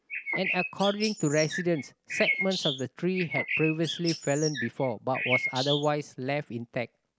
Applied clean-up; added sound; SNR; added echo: none; Bird; 4 dB; none.